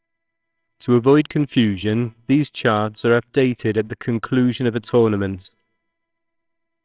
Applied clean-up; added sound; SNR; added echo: neural separator model SepFormer WHAMR!.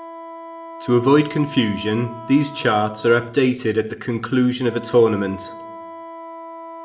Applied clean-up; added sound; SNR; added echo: none; Wind instrument, woodwind instrument; 16 dB; reverberation time 0.4 s.